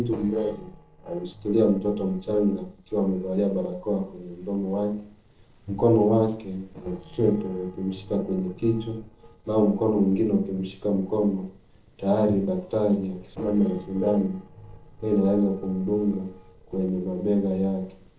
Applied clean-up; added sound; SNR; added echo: neural separator model SepFormer DNS4.